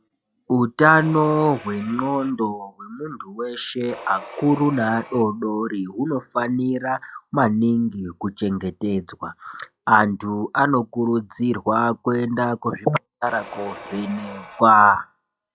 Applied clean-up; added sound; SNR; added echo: classical method log-MMSE.